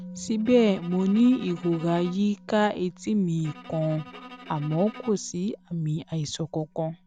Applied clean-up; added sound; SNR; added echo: none; Musical instrument + Bowed string instrument; 18 dB; none.